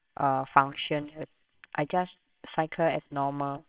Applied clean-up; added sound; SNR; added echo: neural separator model SepFormer WHAMR!.